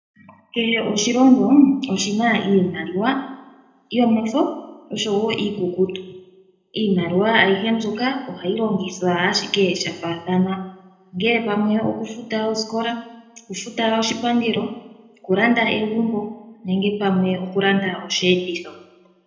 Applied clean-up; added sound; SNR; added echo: none; none; none; reverberation time 0.6 s.